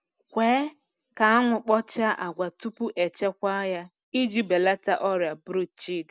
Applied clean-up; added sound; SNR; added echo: none; none; none; none.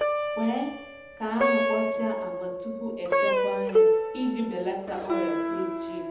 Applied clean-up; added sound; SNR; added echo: none; Plucked string instrument; -5 dB; reverberation time 1.0 s.